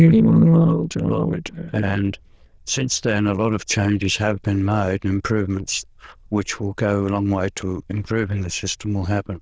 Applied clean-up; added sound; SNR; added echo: neural diffusion model UNIVERSE++.